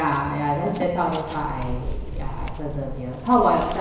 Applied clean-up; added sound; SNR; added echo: none; Scissors; 8 dB; reverberation time 1.0 s.